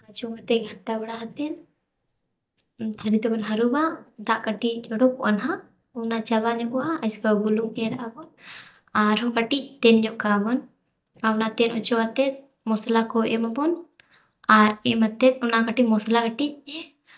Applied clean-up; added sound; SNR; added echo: neural mask model DeepFilterNet 3.